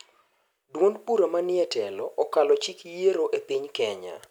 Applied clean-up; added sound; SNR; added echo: none; none; none; none.